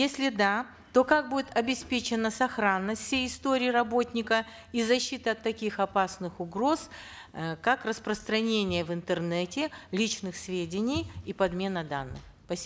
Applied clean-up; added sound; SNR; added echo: none; none; none; none.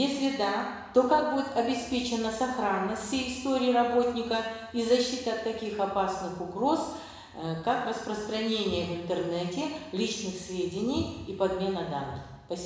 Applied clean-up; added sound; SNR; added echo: none; none; none; reverberation time 1.0 s.